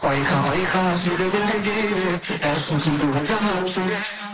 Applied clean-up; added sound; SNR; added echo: neural mask model Resemble Enhance denoiser.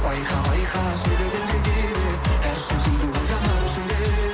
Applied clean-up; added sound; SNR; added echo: none; Traffic noise, roadway noise; 13 dB; none.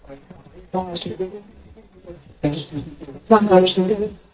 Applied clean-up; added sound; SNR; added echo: neural mask model DeepFilterNet 3.